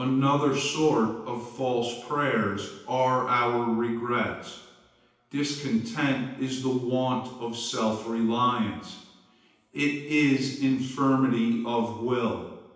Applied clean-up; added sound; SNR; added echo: none; none; none; reverberation time 0.9 s.